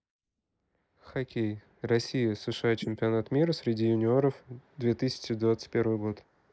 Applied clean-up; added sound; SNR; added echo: neural mask model Resemble Enhance denoiser.